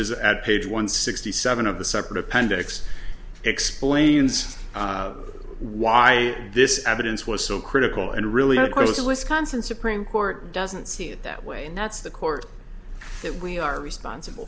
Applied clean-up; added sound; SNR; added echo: none; none; none; none.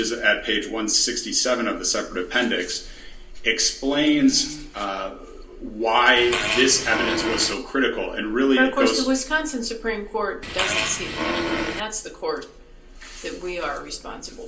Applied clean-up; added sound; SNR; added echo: none; Fart; 2 dB; reverberation time 0.3 s.